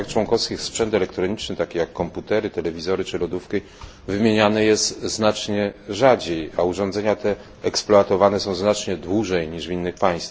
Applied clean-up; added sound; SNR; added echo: none; none; none; none.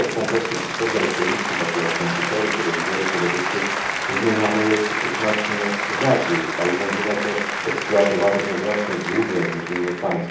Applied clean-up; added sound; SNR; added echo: none; Applause; 2 dB; reverberation time 0.7 s.